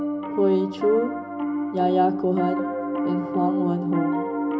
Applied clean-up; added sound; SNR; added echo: none; Piano; 1 dB; reverberation time 0.8 s.